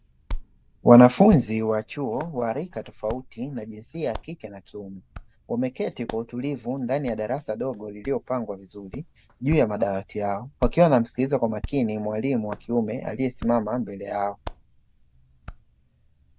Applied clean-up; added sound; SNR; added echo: none; Hands; 15 dB; none.